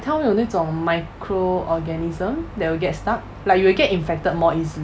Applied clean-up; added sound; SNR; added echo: none; none; none; none.